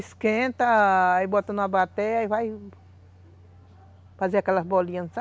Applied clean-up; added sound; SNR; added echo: none; none; none; none.